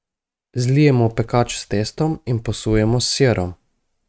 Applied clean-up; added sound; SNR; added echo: neural mask model RNNoise.